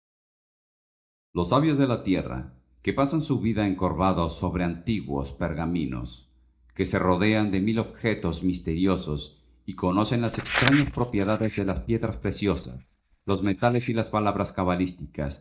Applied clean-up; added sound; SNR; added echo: neural mask model DeepFilterNet 3.